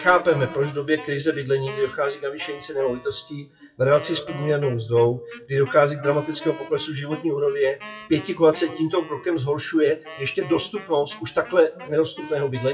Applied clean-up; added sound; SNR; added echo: classical method WPE with log-MMSE.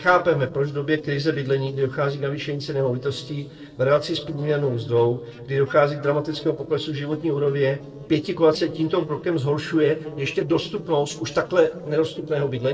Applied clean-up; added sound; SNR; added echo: neural separator model SepFormer DNS4.